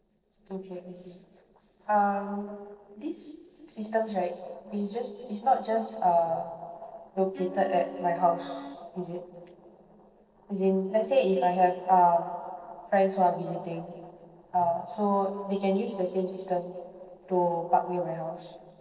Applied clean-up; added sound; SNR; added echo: neural separator model SepFormer DNS4.